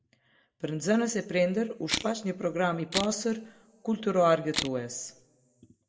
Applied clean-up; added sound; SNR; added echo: none; Camera; 7 dB; reverberation time 0.6 s.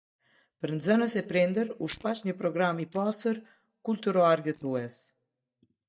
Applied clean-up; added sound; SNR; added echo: neural mask model DeepFilterNet 3.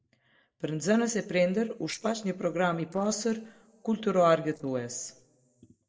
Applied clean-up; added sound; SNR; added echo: neural separator model SepFormer DNS4.